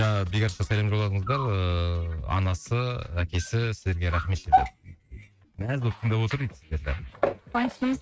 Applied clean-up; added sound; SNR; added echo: neural mask model RNNoise.